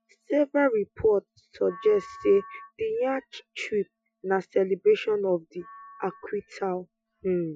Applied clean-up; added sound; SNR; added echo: classical method Wiener filter.